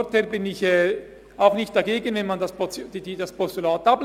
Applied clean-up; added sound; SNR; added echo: none; none; none; none.